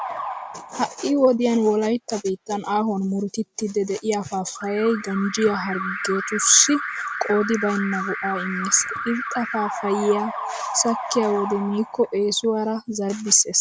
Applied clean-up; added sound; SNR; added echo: none; Alarm; 9 dB; none.